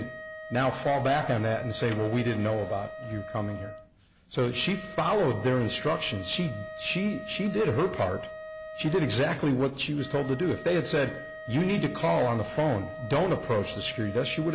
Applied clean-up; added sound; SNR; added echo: none; Wind instrument, woodwind instrument; 13 dB; none.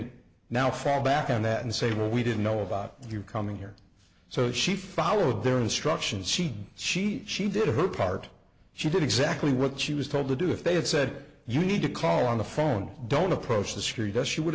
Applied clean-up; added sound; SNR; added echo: none; none; none; none.